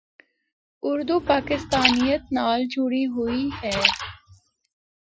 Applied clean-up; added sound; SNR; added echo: classical method Wiener filter.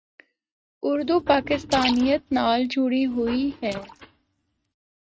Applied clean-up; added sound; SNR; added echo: neural mask model RNNoise.